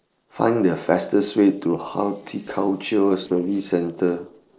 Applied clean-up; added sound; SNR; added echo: neural separator model SepFormer DNS4.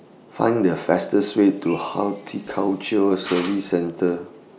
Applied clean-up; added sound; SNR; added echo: none; Drill; 20 dB; none.